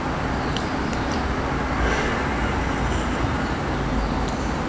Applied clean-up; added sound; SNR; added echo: none; none; none; none.